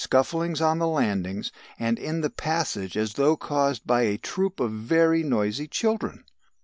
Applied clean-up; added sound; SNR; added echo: none; none; none; none.